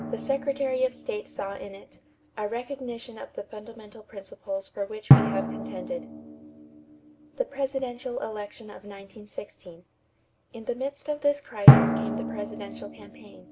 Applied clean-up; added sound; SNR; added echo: none; Drum; -5 dB; none.